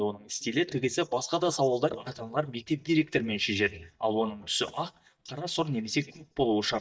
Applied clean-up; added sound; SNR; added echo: neural mask model DeepFilterNet 3.